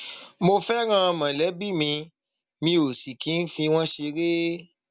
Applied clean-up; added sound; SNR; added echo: none; none; none; none.